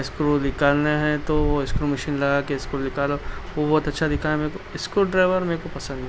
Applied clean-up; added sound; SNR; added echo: none; none; none; none.